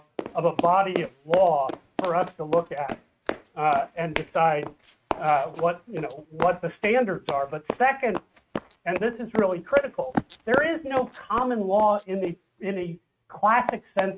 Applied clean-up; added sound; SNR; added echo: neural mask model RNNoise.